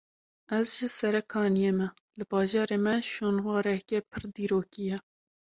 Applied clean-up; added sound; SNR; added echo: none; none; none; none.